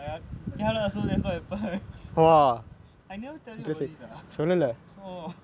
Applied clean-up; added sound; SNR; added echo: none; none; none; none.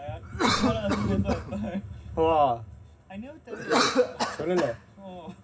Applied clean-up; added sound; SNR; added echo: none; Cough; 1 dB; reverberation time 0.4 s.